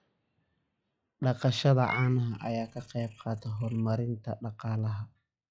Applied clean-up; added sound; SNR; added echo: classical method log-MMSE.